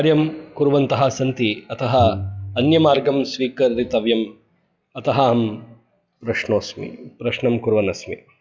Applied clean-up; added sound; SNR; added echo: classical method log-MMSE.